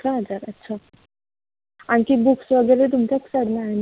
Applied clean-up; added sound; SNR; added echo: none; none; none; none.